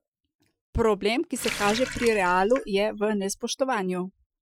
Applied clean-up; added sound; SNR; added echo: classical method Wiener filter.